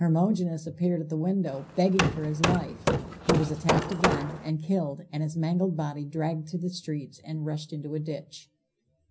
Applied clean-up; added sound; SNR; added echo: none; Hammer; 0 dB; reverberation time 0.5 s.